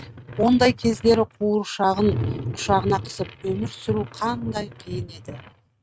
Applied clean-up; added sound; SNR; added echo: neural mask model RNNoise.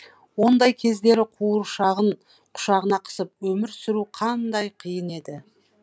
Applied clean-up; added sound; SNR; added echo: none; none; none; none.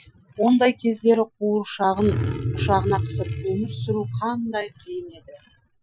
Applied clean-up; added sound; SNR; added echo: classical method Wiener filter.